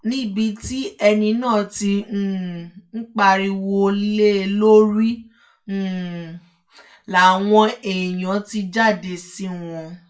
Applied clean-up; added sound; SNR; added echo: none; none; none; reverberation time 0.2 s.